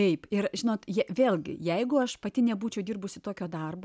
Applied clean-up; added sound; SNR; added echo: none; none; none; none.